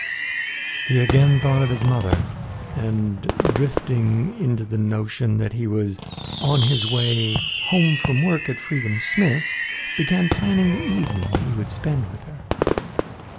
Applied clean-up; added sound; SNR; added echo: none; Fireworks; 5 dB; none.